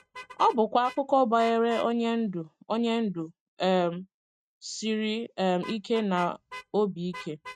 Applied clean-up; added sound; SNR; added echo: neural mask model RNNoise.